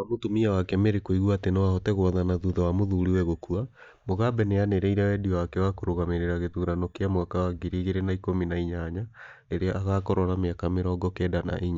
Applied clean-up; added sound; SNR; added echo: neural mask model DeepFilterNet 3.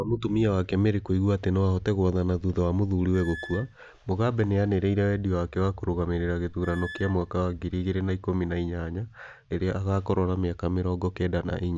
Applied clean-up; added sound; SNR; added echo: none; Squeak / Screech; 19 dB; none.